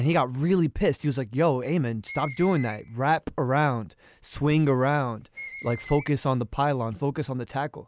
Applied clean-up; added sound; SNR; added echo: none; Screech; 18 dB; none.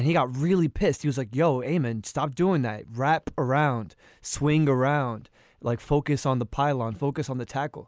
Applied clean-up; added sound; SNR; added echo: none; none; none; none.